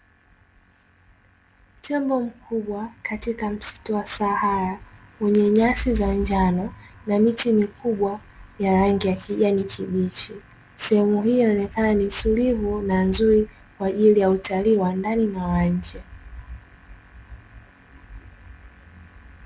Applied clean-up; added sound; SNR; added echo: none; none; none; none.